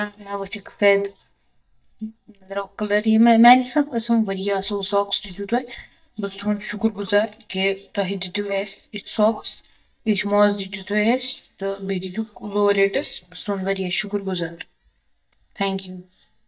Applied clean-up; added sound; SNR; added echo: neural mask model DeepFilterNet 3.